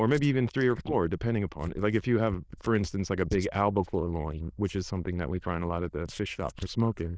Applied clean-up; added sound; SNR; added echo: neural diffusion model UNIVERSE++.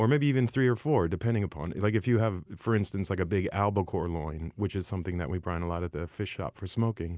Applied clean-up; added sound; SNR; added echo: none; none; none; none.